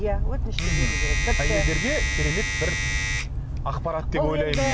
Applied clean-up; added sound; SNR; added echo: none; Domestic sounds, home sounds; 6 dB; none.